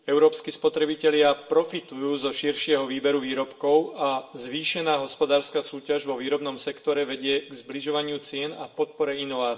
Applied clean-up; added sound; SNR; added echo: none; none; none; reverberation time 0.5 s.